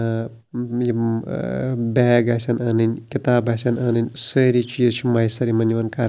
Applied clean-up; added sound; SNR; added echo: none; none; none; none.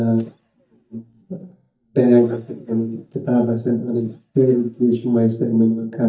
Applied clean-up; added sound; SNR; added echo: neural mask model DeepFilterNet 3.